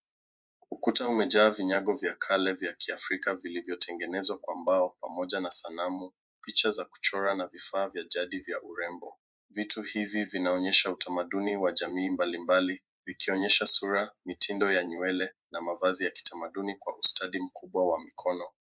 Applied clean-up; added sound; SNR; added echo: neural mask model Resemble Enhance denoiser.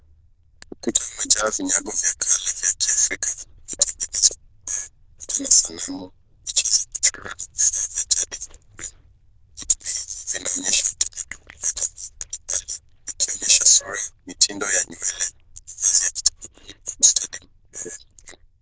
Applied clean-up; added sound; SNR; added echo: neural diffusion model UNIVERSE++.